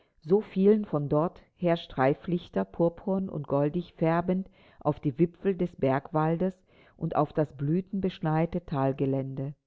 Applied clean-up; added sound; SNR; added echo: none; none; none; none.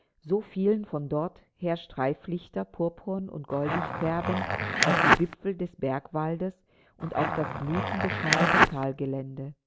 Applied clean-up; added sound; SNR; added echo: none; Zipper (clothing); -5 dB; none.